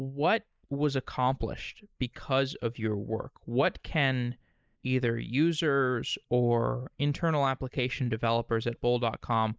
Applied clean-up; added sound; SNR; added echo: neural mask model Resemble Enhance denoiser.